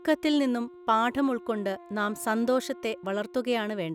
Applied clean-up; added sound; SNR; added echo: none; Wind instrument, woodwind instrument; 20 dB; none.